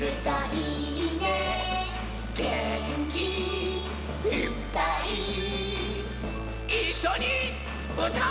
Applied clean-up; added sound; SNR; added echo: none; none; none; none.